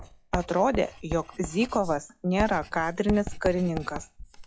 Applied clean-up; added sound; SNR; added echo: classical method log-MMSE.